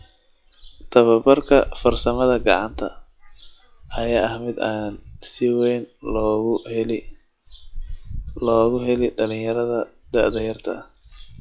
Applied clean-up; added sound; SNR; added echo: classical method log-MMSE.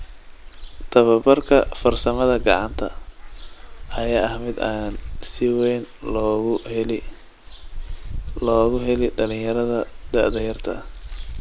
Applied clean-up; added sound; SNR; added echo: none; Bird / Dog; 9 dB; none.